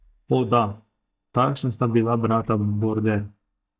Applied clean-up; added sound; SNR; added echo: neural mask model DeepFilterNet 3.